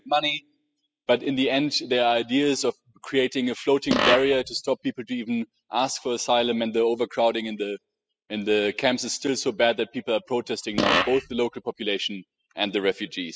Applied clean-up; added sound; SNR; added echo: classical method spectral subtraction.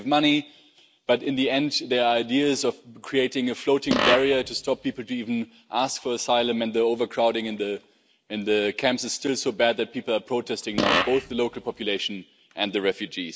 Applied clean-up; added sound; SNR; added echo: none; Fart; 2 dB; none.